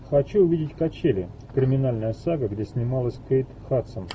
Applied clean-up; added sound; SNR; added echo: none; none; none; none.